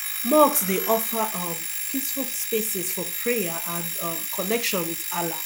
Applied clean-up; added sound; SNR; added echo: none; Alarm; 3 dB; none.